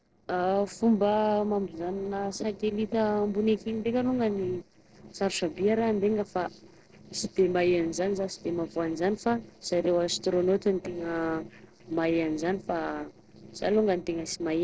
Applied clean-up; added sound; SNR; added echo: neural separator model SepFormer DNS4.